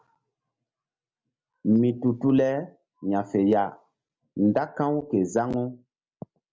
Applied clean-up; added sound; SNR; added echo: none; none; none; none.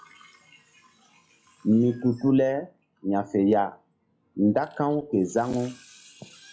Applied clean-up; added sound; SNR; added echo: classical method log-MMSE.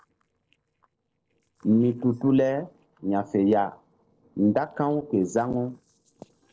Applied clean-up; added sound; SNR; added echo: neural separator model SepFormer DNS4.